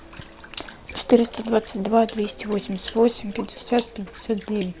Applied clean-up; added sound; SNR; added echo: none; Water / Splash, splatter; 19 dB; none.